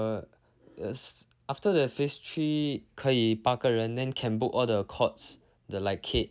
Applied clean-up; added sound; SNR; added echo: none; none; none; none.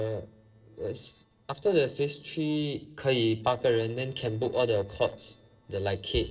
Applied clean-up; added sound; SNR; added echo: neural separator model SepFormer DNS4.